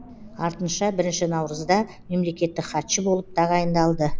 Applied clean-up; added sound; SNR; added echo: none; Wind; 11 dB; none.